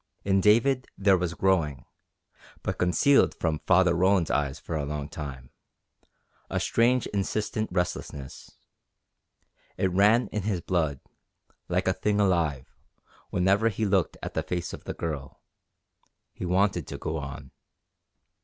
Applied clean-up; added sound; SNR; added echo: none; none; none; none.